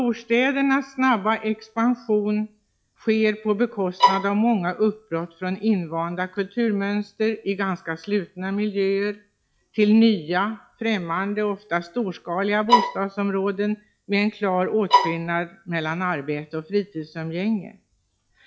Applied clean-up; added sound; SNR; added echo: classical method log-MMSE.